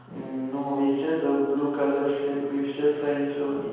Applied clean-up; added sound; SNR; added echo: none; none; none; reverberation time 1.2 s.